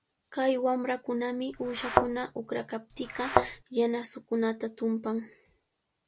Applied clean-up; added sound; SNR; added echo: none; Thump, thud; -2 dB; none.